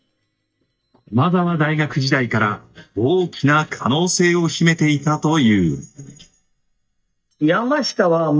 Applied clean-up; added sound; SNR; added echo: neural mask model DeepFilterNet 3.